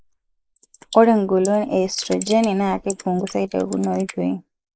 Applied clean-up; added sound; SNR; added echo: neural mask model Resemble Enhance denoiser.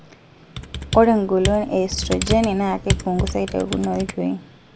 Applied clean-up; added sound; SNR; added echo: none; Computer keyboard; 5 dB; none.